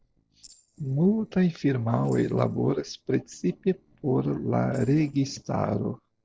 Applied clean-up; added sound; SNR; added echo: neural separator model SepFormer DNS4.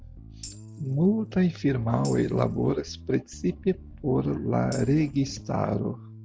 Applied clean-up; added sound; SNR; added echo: none; Bass guitar + Tambourine; 17 dB; none.